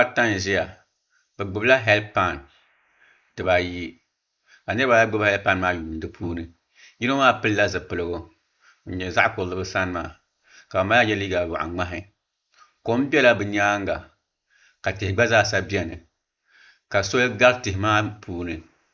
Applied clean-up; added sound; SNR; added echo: neural mask model Resemble Enhance denoiser.